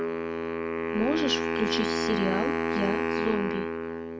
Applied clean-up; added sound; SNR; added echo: none; Wind instrument, woodwind instrument; -3 dB; none.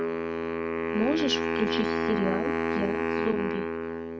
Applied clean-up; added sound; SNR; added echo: neural mask model RNNoise.